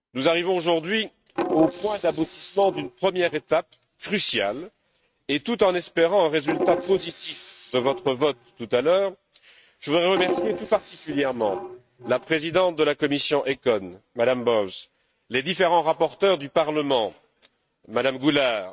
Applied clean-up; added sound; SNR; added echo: neural mask model RNNoise.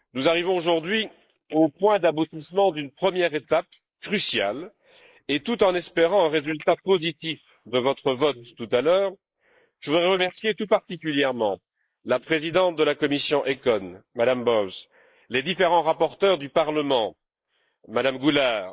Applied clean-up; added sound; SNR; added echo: neural mask model Resemble Enhance denoiser.